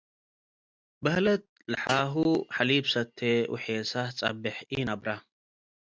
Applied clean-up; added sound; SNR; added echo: none; Guitar; 17 dB; none.